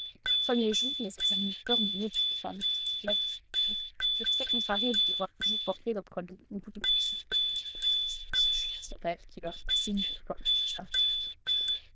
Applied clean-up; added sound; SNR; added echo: neural diffusion model UNIVERSE++.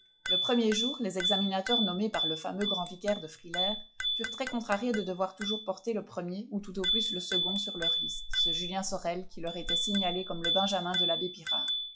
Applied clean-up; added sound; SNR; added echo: classical method log-MMSE.